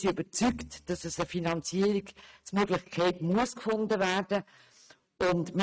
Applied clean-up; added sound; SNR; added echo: neural mask model RNNoise.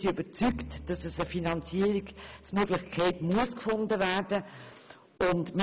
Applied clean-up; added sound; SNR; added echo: none; Bowed string instrument; 17 dB; none.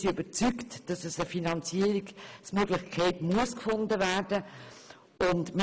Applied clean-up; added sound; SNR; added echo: none; none; none; none.